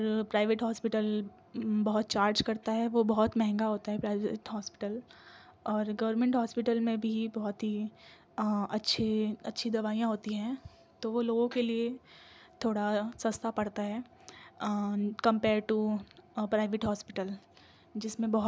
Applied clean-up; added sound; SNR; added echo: none; none; none; none.